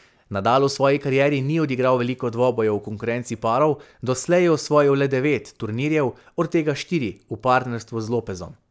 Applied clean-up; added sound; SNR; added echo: none; none; none; none.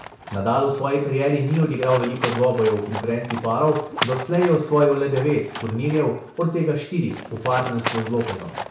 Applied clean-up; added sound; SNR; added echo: none; Livestock, farm animals, working animals; 11 dB; reverberation time 0.6 s.